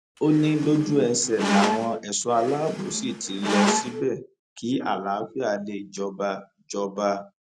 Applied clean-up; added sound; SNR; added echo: none; Squeak; 2 dB; none.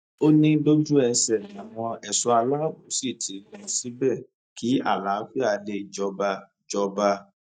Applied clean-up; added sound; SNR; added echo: neural mask model DeepFilterNet 3.